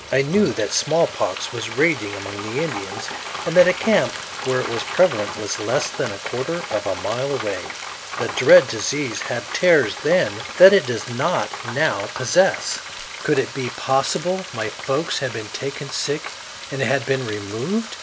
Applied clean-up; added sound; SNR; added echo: none; Frying (food); 10 dB; none.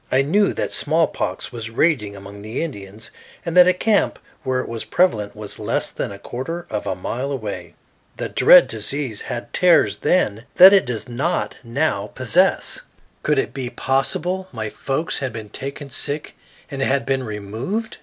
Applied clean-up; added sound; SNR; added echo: none; none; none; none.